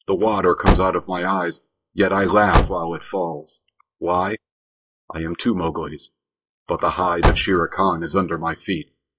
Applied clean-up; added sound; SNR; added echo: classical method log-MMSE.